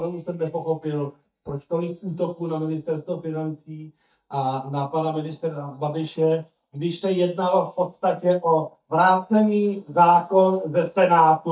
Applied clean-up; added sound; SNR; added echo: neural mask model DeepFilterNet 3.